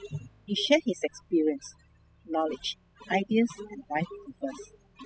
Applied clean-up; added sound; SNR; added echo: classical method spectral subtraction.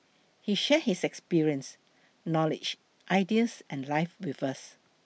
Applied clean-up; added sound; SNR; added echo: none; none; none; none.